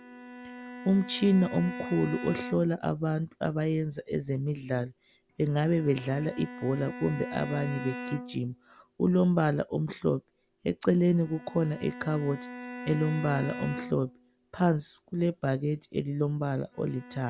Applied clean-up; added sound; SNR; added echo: none; Bowed string instrument; 14 dB; none.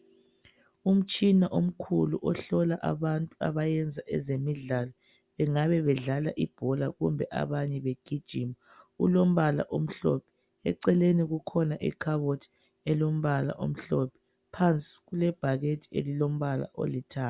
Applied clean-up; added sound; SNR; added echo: none; none; none; none.